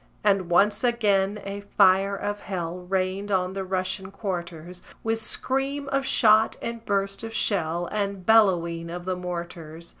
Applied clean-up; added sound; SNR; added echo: none; none; none; none.